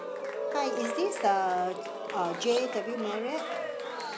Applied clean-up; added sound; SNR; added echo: none; Cheering; 4 dB; none.